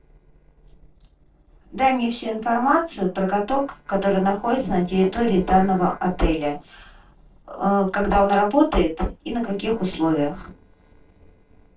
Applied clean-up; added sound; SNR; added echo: neural separator model SepFormer DNS4.